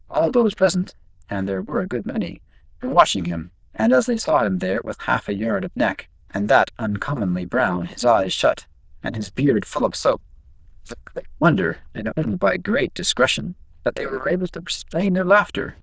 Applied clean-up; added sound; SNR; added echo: neural diffusion model UNIVERSE++.